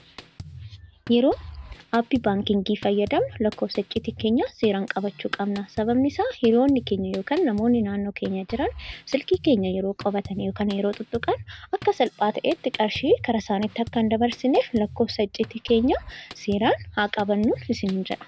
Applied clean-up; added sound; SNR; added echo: none; Drum kit; 17 dB; none.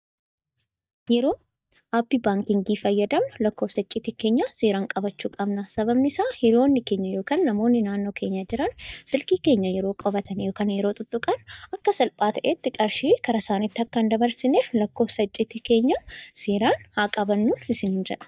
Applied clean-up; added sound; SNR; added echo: neural mask model DeepFilterNet 3.